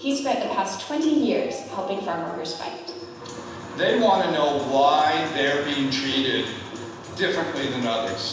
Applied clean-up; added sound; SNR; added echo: none; none; none; reverberation time 1.1 s.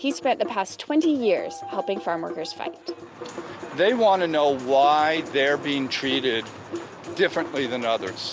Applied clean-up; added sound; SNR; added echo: none; none; none; none.